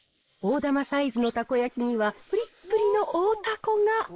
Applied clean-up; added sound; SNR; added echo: neural mask model Resemble Enhance denoiser.